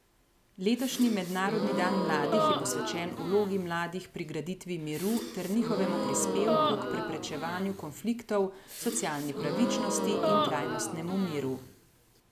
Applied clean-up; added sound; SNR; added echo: none; Gasp; 1 dB; none.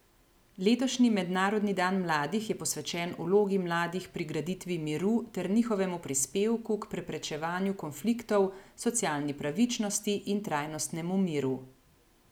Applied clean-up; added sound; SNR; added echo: none; none; none; none.